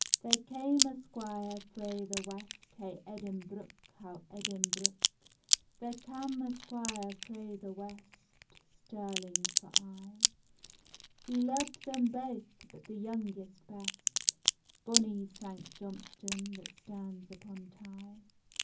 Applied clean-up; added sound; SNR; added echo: none; Crack; -2 dB; reverberation time 0.4 s.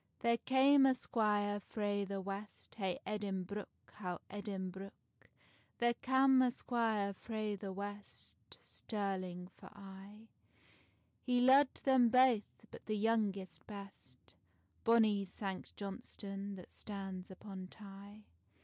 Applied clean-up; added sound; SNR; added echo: none; none; none; none.